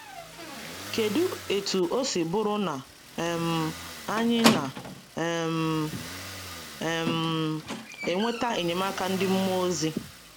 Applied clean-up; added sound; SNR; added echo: none; Motor vehicle (road) + Squeak; 7 dB; none.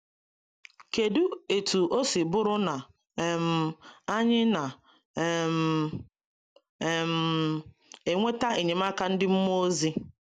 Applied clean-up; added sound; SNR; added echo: none; none; none; none.